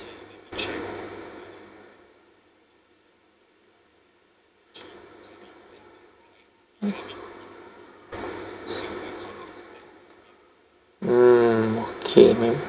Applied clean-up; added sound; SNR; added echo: none; none; none; reverberation time 0.3 s.